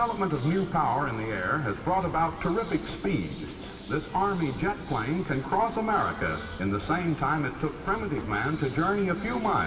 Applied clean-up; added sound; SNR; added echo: none; Bird; 18 dB; reverberation time 2.4 s.